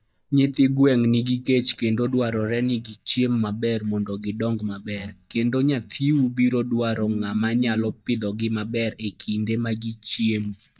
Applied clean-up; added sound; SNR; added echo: neural mask model DeepFilterNet 3.